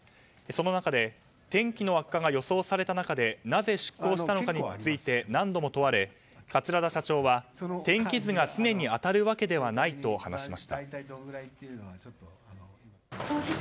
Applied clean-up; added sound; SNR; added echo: none; none; none; none.